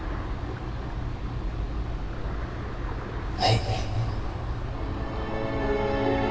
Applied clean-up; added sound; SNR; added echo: none; Ocean; 11 dB; reverberation time 2.5 s.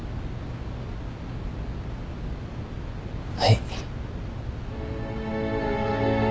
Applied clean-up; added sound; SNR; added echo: none; none; none; none.